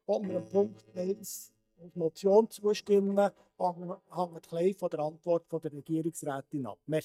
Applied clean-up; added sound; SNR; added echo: neural mask model DeepFilterNet 3.